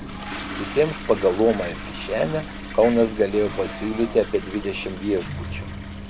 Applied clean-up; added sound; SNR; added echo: none; Bus + Toilet flush; 10 dB; none.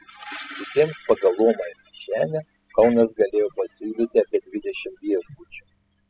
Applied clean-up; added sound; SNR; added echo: classical method spectral subtraction.